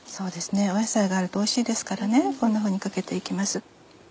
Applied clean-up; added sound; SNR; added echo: none; none; none; none.